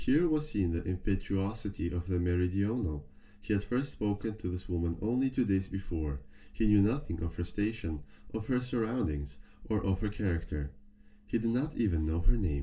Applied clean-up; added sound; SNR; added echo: none; none; none; reverberation time 0.2 s.